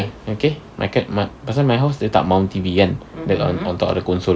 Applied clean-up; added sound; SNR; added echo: none; none; none; none.